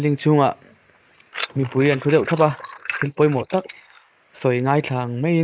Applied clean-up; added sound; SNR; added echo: neural mask model Resemble Enhance denoiser.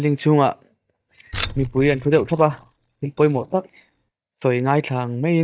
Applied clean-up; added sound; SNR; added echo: neural mask model DeepFilterNet 3.